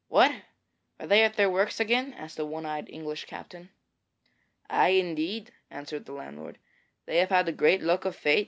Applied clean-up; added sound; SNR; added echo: none; none; none; none.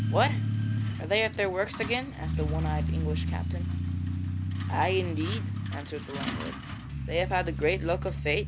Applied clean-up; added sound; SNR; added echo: none; Truck; -1 dB; none.